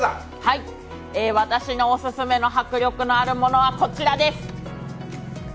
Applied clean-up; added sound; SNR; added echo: none; Engine; 12 dB; none.